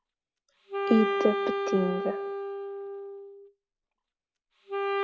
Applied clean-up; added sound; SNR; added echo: none; Wind instrument, woodwind instrument; 1 dB; none.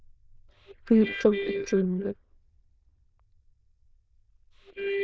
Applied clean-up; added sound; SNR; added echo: neural diffusion model UNIVERSE++.